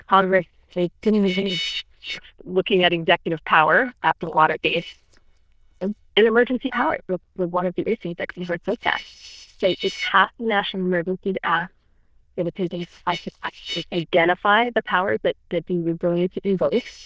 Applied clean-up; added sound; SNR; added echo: neural diffusion model UNIVERSE++.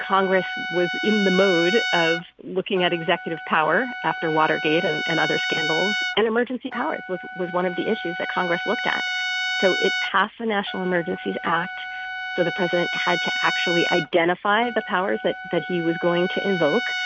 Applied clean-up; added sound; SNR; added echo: none; Trumpet; 5 dB; none.